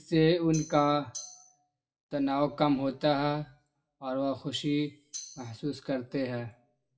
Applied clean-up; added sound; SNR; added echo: classical method WPE with log-MMSE.